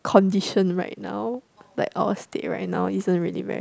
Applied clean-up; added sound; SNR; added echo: none; none; none; none.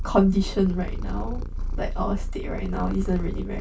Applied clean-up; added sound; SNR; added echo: none; Purr; 2 dB; reverberation time 0.1 s.